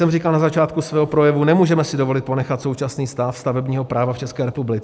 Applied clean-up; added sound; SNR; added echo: none; none; none; none.